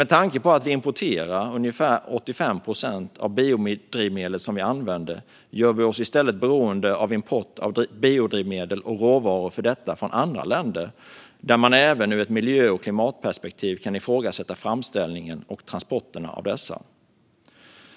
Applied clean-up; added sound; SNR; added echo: none; none; none; none.